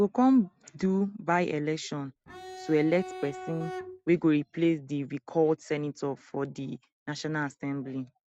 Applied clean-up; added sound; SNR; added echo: neural mask model RNNoise.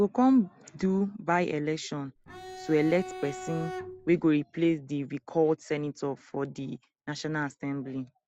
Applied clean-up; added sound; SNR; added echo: none; Bowed string instrument; 12 dB; none.